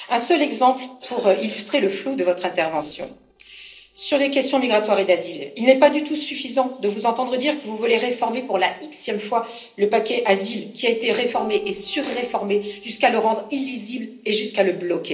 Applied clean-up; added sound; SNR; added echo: neural separator model SepFormer DNS4.